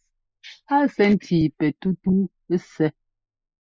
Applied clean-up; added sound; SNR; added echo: neural mask model Resemble Enhance denoiser.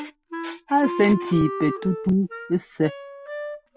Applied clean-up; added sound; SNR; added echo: none; Wind instrument, woodwind instrument; 9 dB; none.